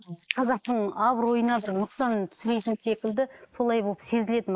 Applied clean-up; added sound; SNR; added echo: neural mask model Resemble Enhance denoiser.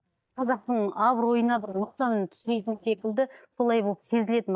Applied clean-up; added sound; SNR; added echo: neural mask model DeepFilterNet 3.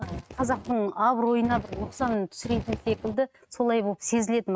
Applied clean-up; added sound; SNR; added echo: neural mask model RNNoise.